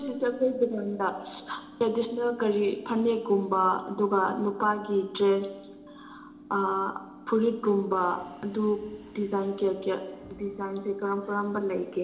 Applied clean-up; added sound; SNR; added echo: none; Subway, metro, underground / Train; 20 dB; reverberation time 0.8 s.